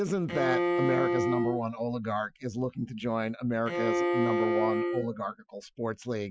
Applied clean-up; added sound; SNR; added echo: classical method Wiener filter.